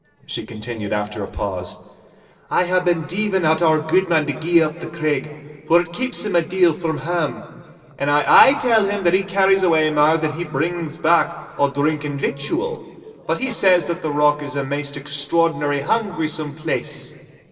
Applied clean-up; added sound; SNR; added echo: neural separator model SepFormer DNS4.